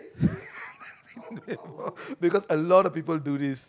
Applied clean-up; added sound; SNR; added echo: none; none; none; none.